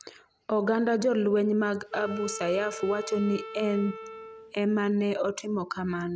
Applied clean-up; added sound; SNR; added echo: none; Wind instrument, woodwind instrument; 13 dB; none.